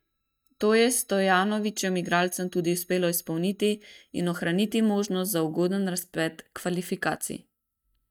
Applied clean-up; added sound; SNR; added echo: neural mask model DeepFilterNet 3.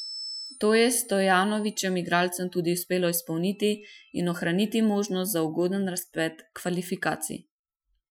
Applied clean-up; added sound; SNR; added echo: classical method Wiener filter.